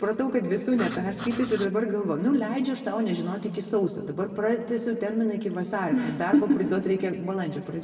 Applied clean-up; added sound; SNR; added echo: none; Writing; 11 dB; reverberation time 1.7 s.